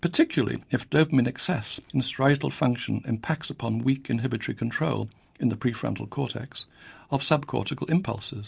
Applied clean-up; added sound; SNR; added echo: none; none; none; none.